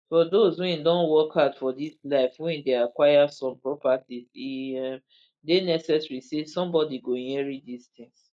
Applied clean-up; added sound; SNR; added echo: neural mask model Resemble Enhance denoiser.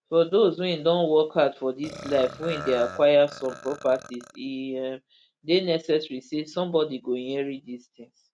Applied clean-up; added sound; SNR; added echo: none; Burping, eructation; 14 dB; none.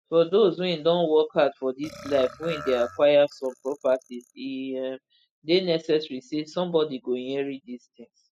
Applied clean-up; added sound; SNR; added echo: classical method spectral subtraction.